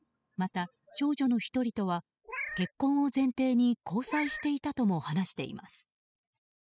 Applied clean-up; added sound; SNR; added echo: classical method spectral subtraction.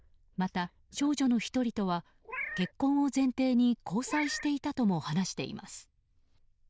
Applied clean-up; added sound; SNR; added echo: neural diffusion model UNIVERSE++.